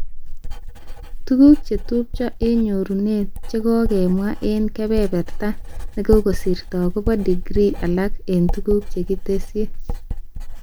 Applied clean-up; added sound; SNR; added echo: none; Writing; 3 dB; none.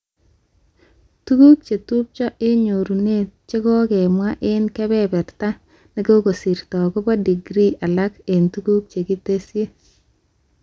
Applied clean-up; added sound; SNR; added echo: none; none; none; none.